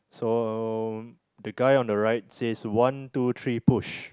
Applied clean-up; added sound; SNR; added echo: none; none; none; none.